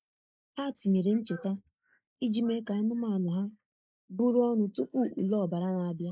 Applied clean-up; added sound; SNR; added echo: neural mask model Resemble Enhance denoiser.